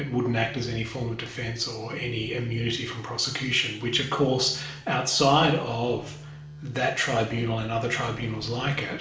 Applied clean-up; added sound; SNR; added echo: none; Telephone; 18 dB; reverberation time 0.6 s.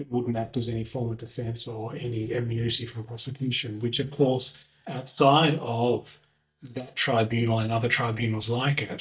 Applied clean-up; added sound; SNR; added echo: neural mask model DeepFilterNet 3.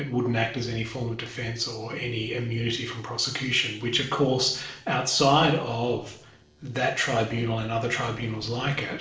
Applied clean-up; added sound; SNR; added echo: neural separator model SepFormer DNS4.